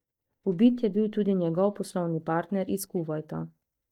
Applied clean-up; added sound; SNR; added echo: neural mask model DeepFilterNet 3.